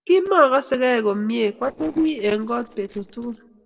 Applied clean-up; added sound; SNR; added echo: neural separator model SepFormer DNS4.